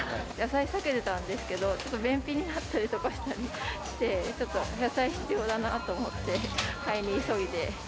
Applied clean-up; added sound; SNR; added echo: none; none; none; none.